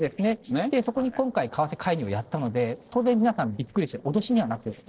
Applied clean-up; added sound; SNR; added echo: neural separator model SepFormer DNS4.